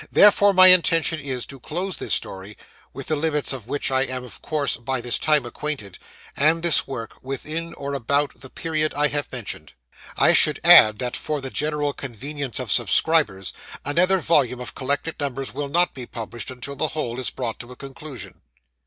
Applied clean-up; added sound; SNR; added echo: none; none; none; none.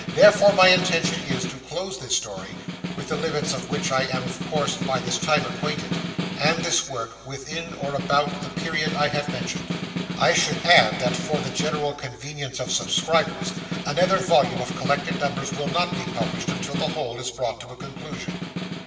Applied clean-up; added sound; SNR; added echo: none; Snare drum; 5 dB; reverberation time 1.8 s.